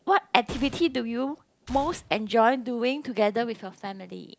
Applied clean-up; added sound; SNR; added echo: none; Gunshot, gunfire; 18 dB; none.